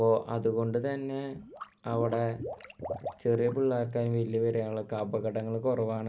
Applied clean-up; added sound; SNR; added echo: none; Liquid; 13 dB; none.